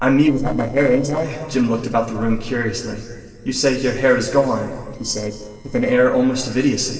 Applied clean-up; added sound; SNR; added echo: neural separator model SepFormer DNS4.